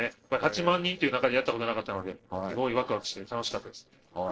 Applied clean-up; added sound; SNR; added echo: neural separator model SepFormer DNS4.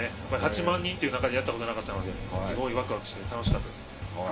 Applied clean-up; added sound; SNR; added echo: none; Sliding door / Slam / Wood; 6 dB; reverberation time 0.2 s.